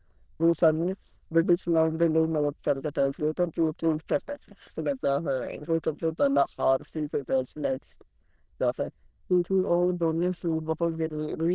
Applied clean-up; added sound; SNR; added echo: neural diffusion model UNIVERSE++.